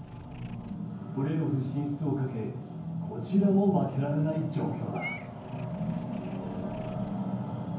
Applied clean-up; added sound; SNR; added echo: none; Meow / Purr; 20 dB; reverberation time 0.9 s.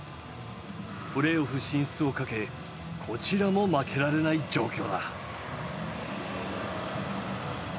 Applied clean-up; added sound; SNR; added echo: none; none; none; none.